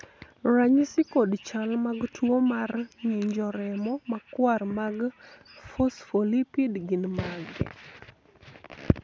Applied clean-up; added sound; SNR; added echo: none; none; none; none.